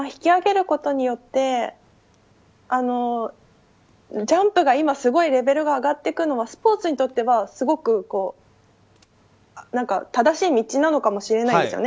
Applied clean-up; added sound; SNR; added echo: none; none; none; none.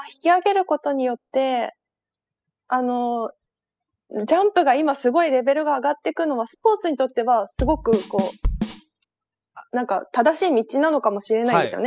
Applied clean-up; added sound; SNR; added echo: classical method spectral subtraction.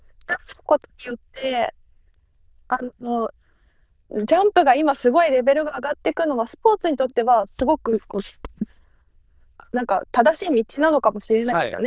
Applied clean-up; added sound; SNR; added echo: neural diffusion model UNIVERSE++.